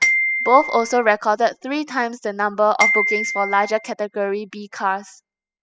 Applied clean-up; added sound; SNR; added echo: classical method spectral subtraction.